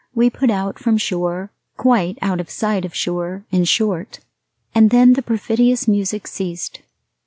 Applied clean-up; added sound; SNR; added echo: none; none; none; none.